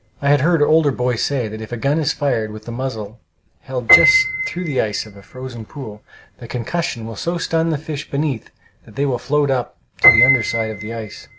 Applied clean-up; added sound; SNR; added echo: none; Piano; 3 dB; none.